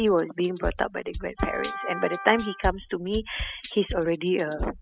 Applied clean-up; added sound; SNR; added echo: classical method spectral subtraction.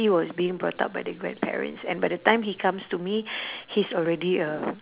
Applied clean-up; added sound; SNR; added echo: none; none; none; none.